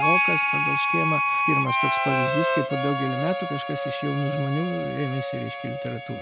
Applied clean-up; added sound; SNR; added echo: none; Harmonica; -3 dB; none.